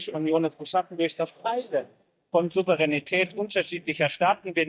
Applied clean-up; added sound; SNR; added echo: neural mask model DeepFilterNet 3.